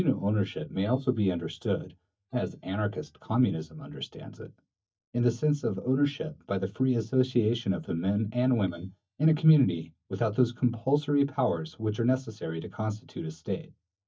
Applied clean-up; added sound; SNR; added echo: neural mask model DeepFilterNet 3.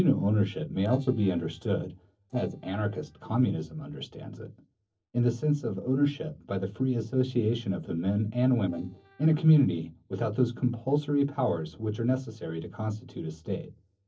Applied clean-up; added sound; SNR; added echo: neural separator model SepFormer DNS4.